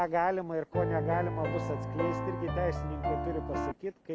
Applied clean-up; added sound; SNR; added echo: none; Piano; -1 dB; none.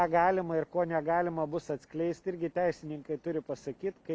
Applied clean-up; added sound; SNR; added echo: none; none; none; none.